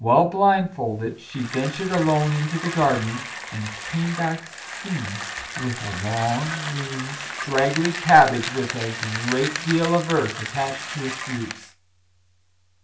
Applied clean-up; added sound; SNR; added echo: none; Bicycle; 9 dB; reverberation time 0.3 s.